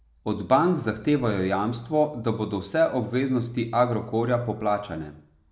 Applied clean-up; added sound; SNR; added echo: none; none; none; none.